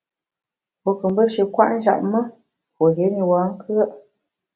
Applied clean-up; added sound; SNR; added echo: none; none; none; none.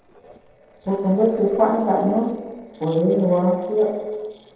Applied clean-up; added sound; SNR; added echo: neural separator model SepFormer DNS4.